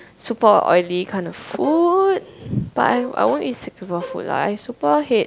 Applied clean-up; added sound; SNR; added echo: none; Bowed string instrument; 16 dB; none.